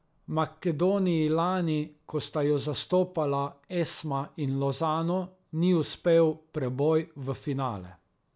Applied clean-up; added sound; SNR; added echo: none; none; none; none.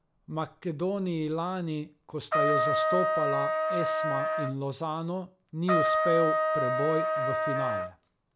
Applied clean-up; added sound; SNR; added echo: none; Trumpet; -4 dB; none.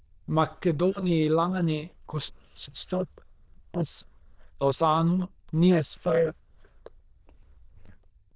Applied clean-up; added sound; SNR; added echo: neural diffusion model UNIVERSE++.